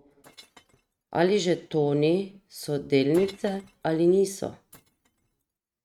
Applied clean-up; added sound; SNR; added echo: neural mask model RNNoise.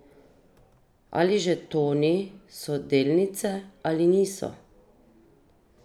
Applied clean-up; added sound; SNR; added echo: none; none; none; none.